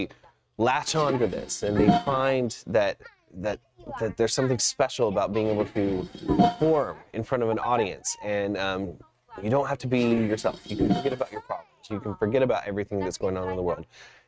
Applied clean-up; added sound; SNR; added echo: neural mask model RNNoise.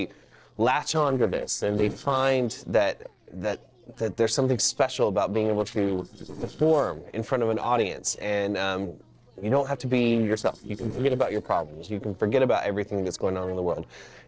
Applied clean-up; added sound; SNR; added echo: neural separator model SepFormer DNS4.